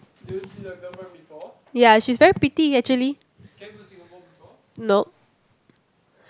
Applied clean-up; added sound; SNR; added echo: none; none; none; none.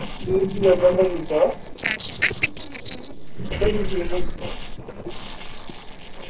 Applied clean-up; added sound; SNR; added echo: neural separator model SepFormer DNS4.